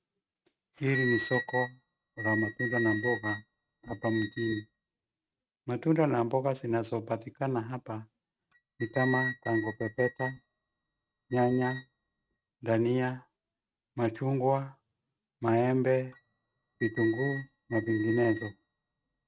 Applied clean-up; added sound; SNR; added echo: neural mask model RNNoise.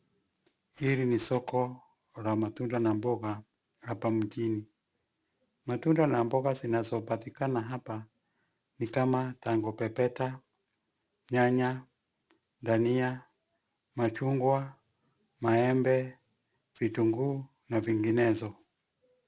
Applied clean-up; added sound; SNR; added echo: none; none; none; none.